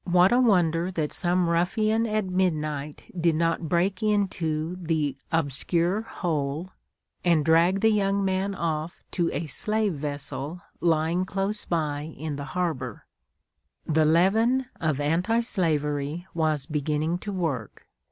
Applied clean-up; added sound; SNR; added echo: none; none; none; none.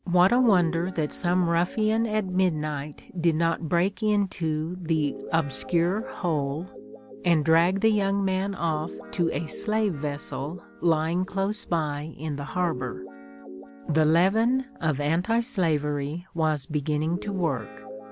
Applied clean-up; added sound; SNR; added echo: none; Guitar; 16 dB; none.